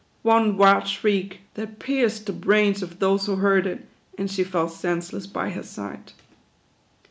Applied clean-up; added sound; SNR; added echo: none; none; none; none.